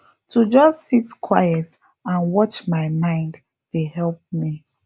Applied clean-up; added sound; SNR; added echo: none; none; none; none.